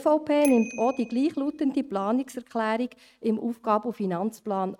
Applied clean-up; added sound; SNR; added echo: neural mask model RNNoise.